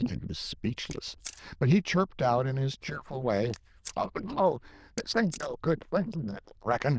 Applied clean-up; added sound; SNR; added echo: neural diffusion model UNIVERSE++.